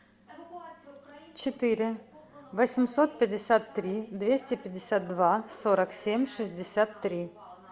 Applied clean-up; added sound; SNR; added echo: none; none; none; none.